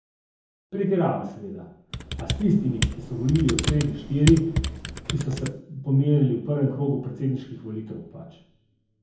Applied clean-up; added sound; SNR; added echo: none; Computer keyboard; 3 dB; reverberation time 0.7 s.